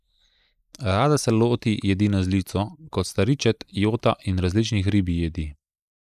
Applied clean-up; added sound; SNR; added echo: neural mask model Resemble Enhance denoiser.